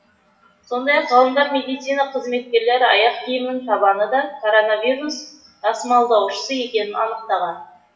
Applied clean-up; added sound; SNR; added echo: classical method WPE with log-MMSE.